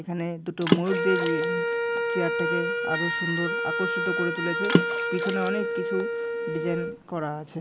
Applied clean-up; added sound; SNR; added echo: none; Water / Splash, splatter + Wind instrument, woodwind instrument; -3 dB; none.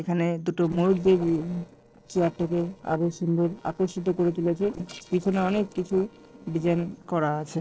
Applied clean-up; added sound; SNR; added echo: neural separator model SepFormer DNS4.